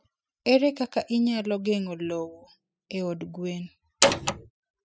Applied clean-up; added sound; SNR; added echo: classical method spectral subtraction.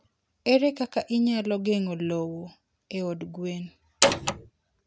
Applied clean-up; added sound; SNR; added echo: none; Door; -5 dB; none.